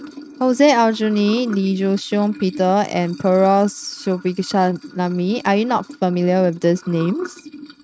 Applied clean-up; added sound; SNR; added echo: neural mask model RNNoise.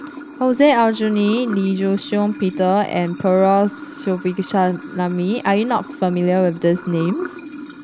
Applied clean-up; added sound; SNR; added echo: none; Sink (filling or washing) / Water; 15 dB; none.